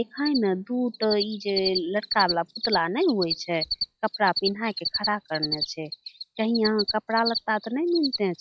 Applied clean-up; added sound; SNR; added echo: classical method log-MMSE.